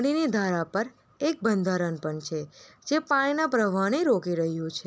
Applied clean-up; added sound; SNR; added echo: none; none; none; none.